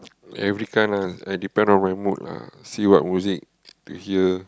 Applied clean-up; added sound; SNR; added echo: none; none; none; none.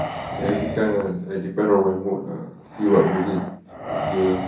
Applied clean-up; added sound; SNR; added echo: none; Breathing; 8 dB; reverberation time 0.6 s.